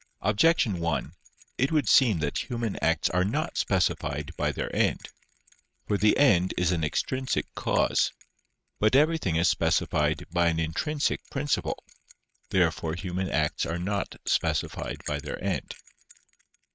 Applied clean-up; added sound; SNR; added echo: neural mask model RNNoise.